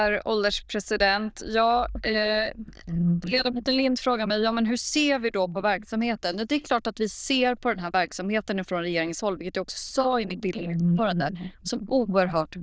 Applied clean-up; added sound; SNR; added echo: neural diffusion model UNIVERSE++.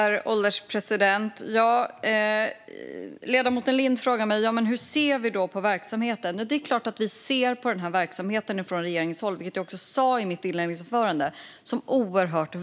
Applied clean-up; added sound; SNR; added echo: none; none; none; none.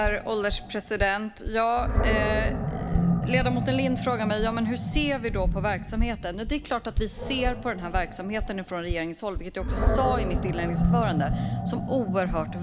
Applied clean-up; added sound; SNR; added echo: none; Animal + Walk, footsteps; -1 dB; none.